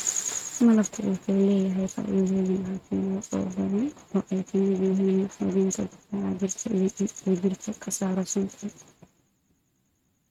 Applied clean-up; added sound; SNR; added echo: neural mask model RNNoise.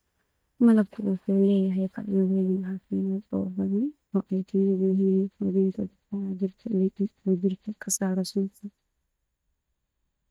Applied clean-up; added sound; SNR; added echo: neural mask model DeepFilterNet 3.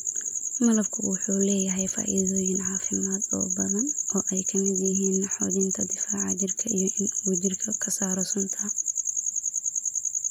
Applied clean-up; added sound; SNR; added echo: none; none; none; none.